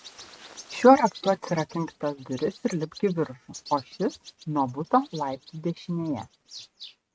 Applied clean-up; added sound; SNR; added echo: neural mask model RNNoise.